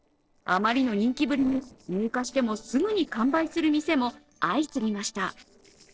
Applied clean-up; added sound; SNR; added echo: neural separator model SepFormer DNS4.